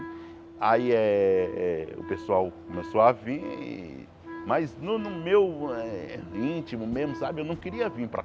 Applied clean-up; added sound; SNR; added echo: none; Wind instrument, woodwind instrument; 15 dB; none.